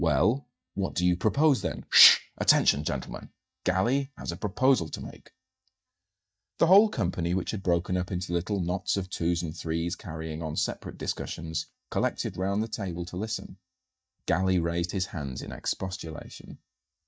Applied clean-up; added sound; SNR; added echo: neural mask model DeepFilterNet 3.